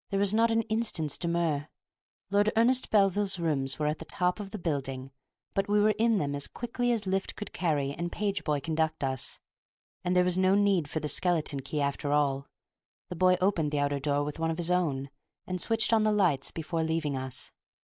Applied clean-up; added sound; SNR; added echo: none; none; none; none.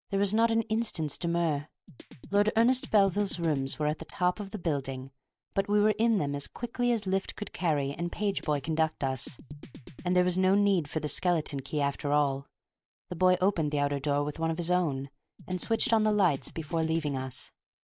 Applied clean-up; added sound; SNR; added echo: none; Drum kit; 16 dB; none.